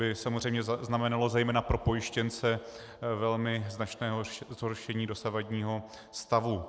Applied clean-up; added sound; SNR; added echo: none; none; none; none.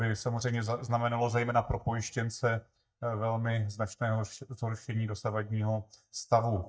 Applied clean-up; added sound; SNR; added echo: neural mask model DeepFilterNet 3.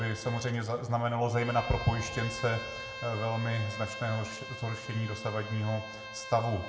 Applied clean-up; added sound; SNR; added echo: none; Bowed string instrument; 11 dB; reverberation time 1.0 s.